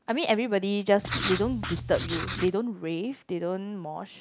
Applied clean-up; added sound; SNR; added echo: none; Writing; 5 dB; none.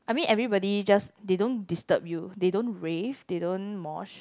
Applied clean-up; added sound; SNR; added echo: none; none; none; none.